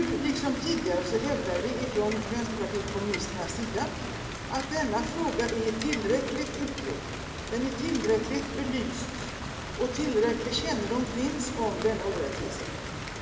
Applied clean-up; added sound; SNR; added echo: none; Rain; 6 dB; reverberation time 2.6 s.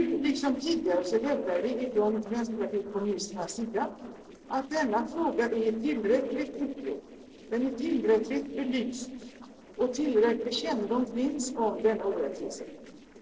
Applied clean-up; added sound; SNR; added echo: neural separator model SepFormer DNS4.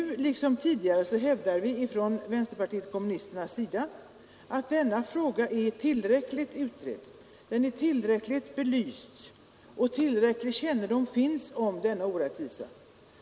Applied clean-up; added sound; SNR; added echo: none; none; none; none.